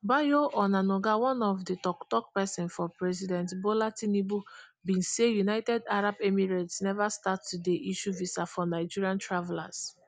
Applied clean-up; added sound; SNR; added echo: none; none; none; none.